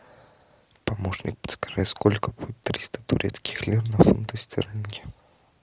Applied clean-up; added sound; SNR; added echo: none; none; none; none.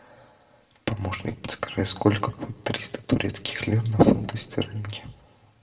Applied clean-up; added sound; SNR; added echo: none; none; none; reverberation time 0.6 s.